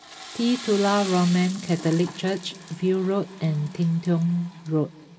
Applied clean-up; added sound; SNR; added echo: none; Toilet flush / Water; 16 dB; reverberation time 1.9 s.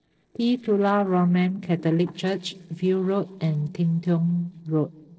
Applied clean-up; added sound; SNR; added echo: neural separator model SepFormer DNS4.